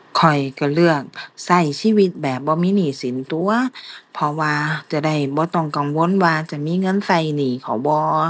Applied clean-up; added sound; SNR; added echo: none; none; none; none.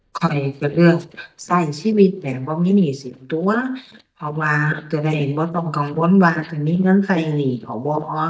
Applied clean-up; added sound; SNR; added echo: neural mask model DeepFilterNet 3.